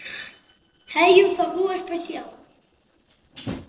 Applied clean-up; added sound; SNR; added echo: neural separator model SepFormer DNS4.